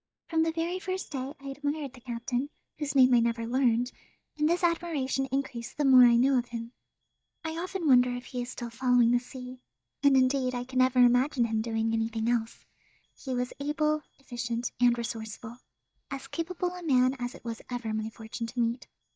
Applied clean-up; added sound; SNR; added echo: neural mask model DeepFilterNet 3.